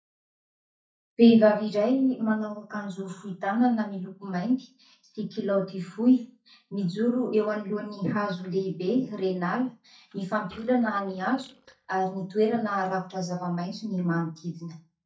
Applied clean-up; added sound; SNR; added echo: neural mask model DeepFilterNet 3.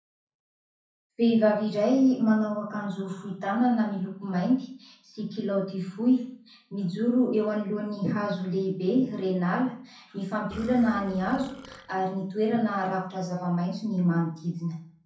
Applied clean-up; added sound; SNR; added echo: none; Burping, eructation; 18 dB; reverberation time 0.5 s.